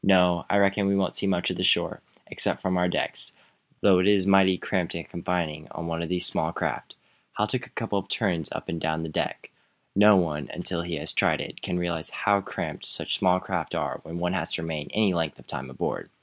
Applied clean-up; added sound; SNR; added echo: none; none; none; none.